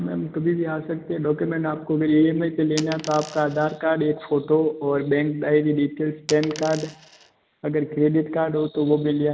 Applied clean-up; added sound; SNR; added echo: none; Coin (dropping); 15 dB; none.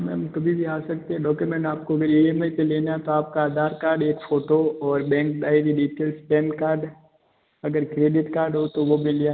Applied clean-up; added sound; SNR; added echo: none; none; none; none.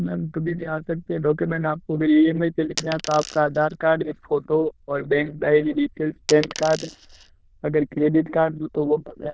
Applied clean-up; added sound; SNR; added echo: neural diffusion model UNIVERSE++.